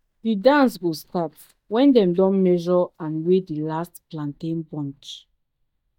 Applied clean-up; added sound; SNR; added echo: neural mask model DeepFilterNet 3.